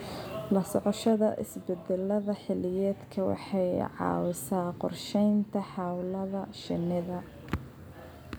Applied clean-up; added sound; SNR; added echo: none; none; none; none.